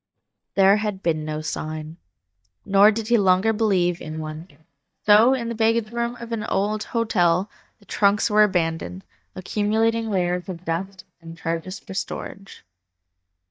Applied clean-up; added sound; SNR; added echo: neural mask model DeepFilterNet 3.